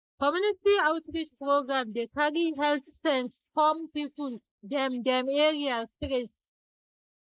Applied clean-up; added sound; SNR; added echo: neural mask model Resemble Enhance denoiser.